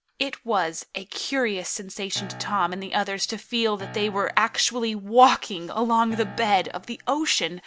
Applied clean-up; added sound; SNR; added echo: none; Piano; 18 dB; none.